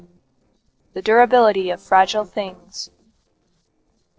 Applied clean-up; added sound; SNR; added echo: neural separator model SepFormer DNS4.